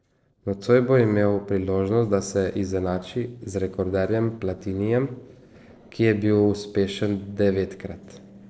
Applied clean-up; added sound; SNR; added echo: neural separator model SepFormer DNS4.